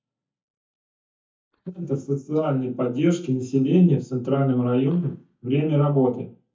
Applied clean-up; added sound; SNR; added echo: neural mask model DeepFilterNet 3.